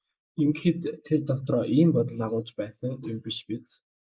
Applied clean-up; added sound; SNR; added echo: neural mask model Resemble Enhance denoiser.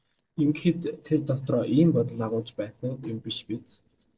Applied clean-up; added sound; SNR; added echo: neural separator model SepFormer DNS4.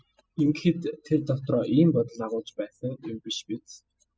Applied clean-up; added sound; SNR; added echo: classical method spectral subtraction.